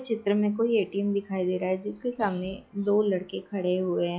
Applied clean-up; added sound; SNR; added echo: classical method log-MMSE.